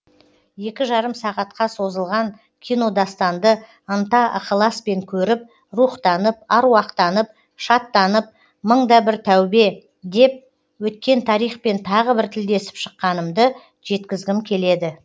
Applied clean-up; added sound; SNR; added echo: none; none; none; none.